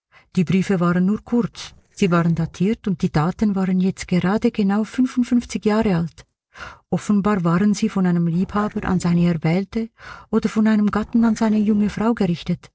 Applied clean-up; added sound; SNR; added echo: neural separator model SepFormer DNS4.